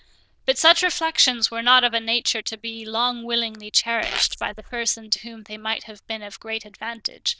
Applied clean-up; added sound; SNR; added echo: neural diffusion model UNIVERSE++.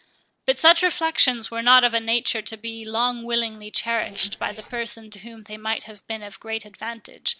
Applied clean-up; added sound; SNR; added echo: neural separator model SepFormer DNS4.